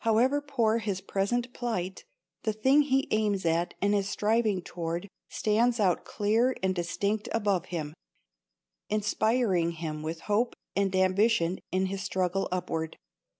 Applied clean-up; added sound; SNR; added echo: none; none; none; none.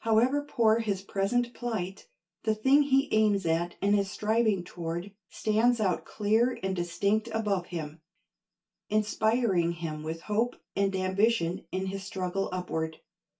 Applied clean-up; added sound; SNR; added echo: none; none; none; reverberation time 0.2 s.